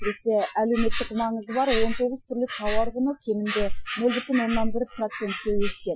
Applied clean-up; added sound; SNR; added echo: classical method Wiener filter.